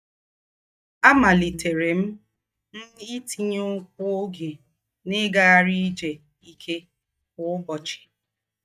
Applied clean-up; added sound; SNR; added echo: neural mask model DeepFilterNet 3.